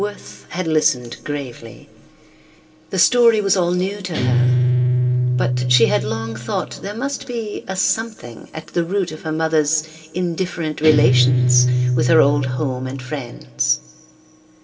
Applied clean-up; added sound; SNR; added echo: none; Guitar; 1 dB; reverberation time 1.4 s.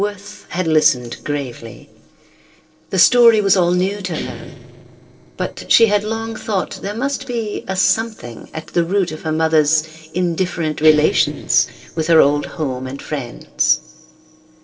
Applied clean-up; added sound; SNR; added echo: neural separator model SepFormer DNS4.